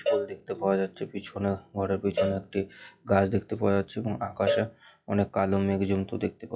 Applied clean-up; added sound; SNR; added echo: classical method log-MMSE.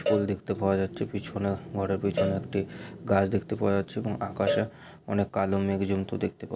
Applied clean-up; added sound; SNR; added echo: none; Cowbell; 8 dB; none.